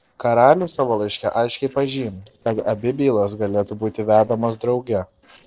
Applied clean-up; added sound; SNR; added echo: neural separator model SepFormer DNS4.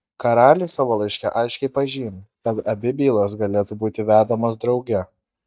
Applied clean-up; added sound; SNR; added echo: neural mask model DeepFilterNet 3.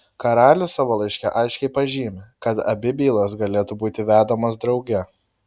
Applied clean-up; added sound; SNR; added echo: none; none; none; none.